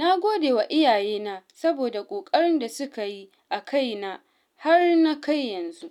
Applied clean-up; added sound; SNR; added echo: none; none; none; none.